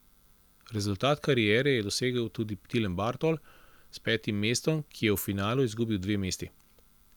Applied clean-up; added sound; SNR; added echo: none; none; none; none.